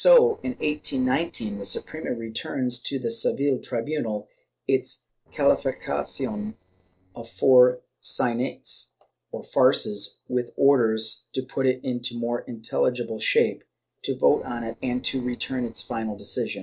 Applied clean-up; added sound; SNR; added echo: neural separator model SepFormer DNS4.